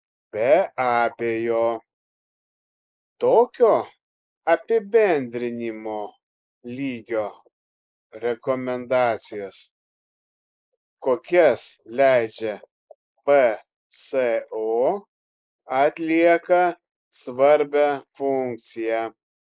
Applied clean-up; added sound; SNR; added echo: neural mask model Resemble Enhance denoiser.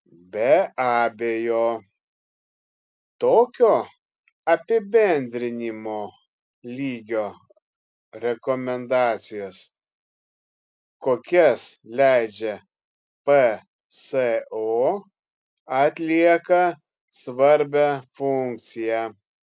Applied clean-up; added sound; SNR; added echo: none; none; none; none.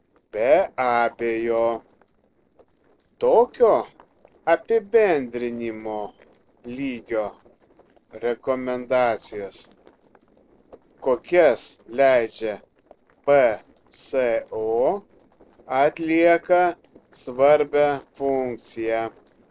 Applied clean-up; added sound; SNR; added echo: neural separator model SepFormer DNS4.